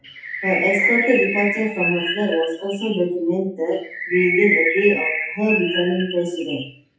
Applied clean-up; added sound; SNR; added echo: classical method WPE with log-MMSE.